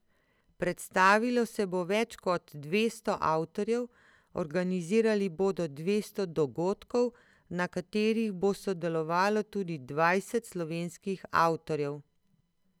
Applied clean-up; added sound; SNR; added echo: none; none; none; none.